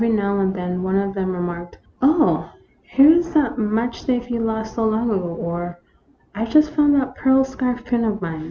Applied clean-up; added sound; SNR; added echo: none; none; none; none.